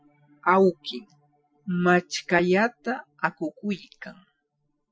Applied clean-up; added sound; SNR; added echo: classical method Wiener filter.